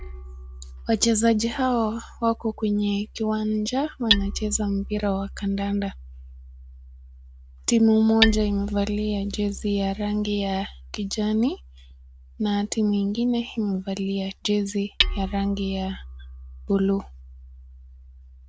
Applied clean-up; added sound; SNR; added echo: none; Hammer; 9 dB; none.